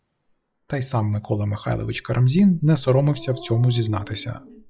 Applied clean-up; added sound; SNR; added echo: classical method log-MMSE.